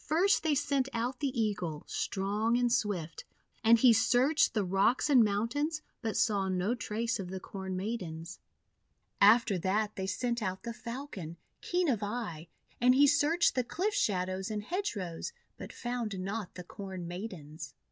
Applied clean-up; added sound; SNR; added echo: none; none; none; none.